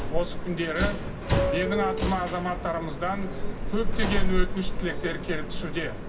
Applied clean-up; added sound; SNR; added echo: none; Subway, metro, underground; -4 dB; reverberation time 0.4 s.